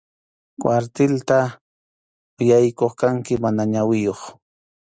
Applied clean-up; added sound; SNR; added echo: none; none; none; none.